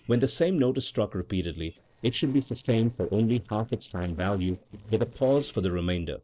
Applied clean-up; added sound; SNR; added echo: neural separator model SepFormer DNS4.